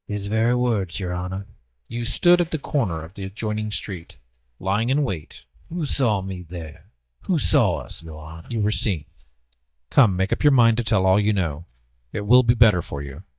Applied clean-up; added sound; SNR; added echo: neural mask model DeepFilterNet 3.